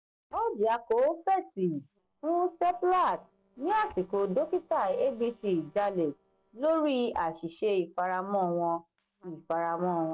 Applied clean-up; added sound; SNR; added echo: neural separator model SepFormer DNS4.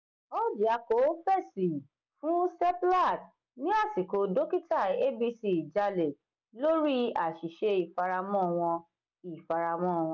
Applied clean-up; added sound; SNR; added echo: none; none; none; none.